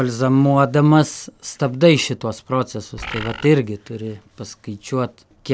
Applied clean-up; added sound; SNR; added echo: none; Bird; 11 dB; none.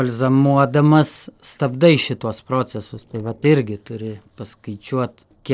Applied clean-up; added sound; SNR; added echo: neural separator model SepFormer DNS4.